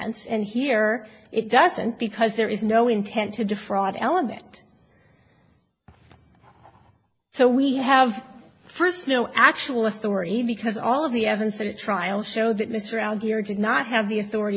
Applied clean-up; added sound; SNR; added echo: none; none; none; none.